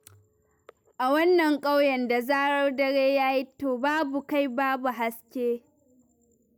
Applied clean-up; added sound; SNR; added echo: none; none; none; none.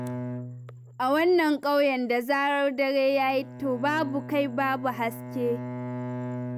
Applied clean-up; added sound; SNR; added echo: none; Bowed string instrument; 11 dB; none.